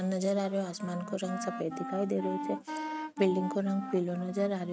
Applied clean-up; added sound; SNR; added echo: neural mask model RNNoise.